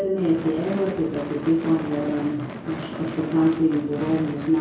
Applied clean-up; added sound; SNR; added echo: none; Gunshot, gunfire / Fireworks; 10 dB; reverberation time 0.6 s.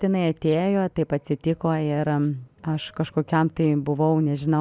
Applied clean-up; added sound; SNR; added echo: none; none; none; none.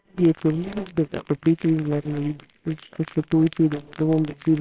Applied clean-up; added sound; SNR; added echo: neural separator model SepFormer WHAMR!.